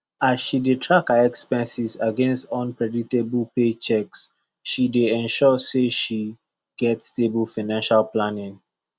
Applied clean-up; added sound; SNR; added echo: none; none; none; none.